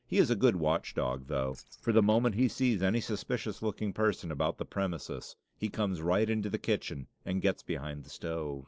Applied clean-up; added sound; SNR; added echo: neural separator model SepFormer DNS4.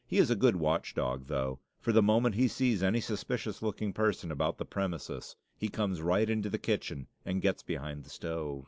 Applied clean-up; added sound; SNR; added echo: none; none; none; none.